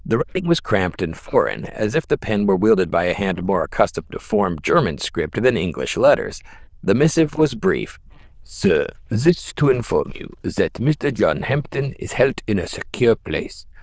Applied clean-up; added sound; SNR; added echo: neural diffusion model UNIVERSE++.